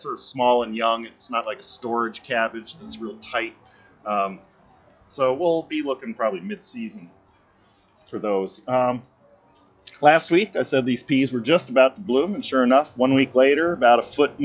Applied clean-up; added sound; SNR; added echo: classical method log-MMSE.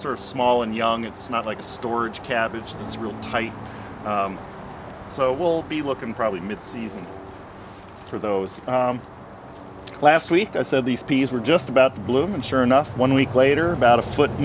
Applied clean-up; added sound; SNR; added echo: none; Acoustic guitar / Strum; 17 dB; none.